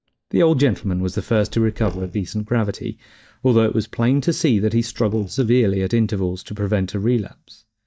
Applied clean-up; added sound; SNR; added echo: neural mask model DeepFilterNet 3.